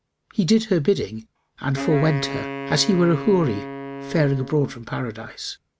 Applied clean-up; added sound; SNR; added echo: none; Wind instrument, woodwind instrument; 9 dB; none.